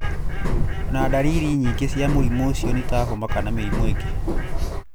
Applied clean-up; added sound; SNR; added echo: none; Bird; -3 dB; none.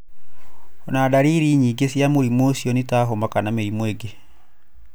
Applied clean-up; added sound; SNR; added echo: none; none; none; none.